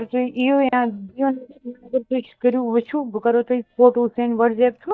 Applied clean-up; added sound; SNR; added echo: neural mask model DeepFilterNet 3.